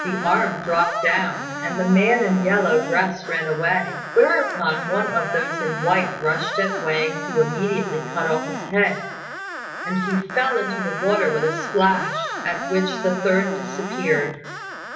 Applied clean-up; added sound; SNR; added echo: none; Screech; 7 dB; reverberation time 0.8 s.